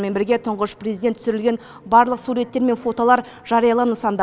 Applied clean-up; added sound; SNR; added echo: none; none; none; none.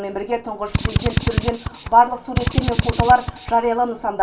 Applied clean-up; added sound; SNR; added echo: none; Drill; 2 dB; reverberation time 0.2 s.